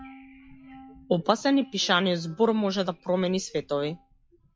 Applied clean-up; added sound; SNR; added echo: classical method log-MMSE.